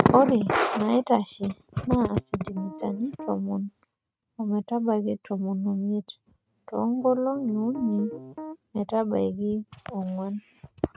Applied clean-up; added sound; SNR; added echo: neural mask model RNNoise.